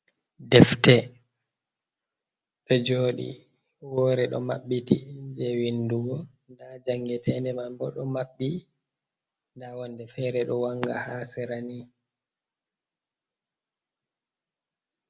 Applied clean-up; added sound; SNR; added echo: none; none; none; none.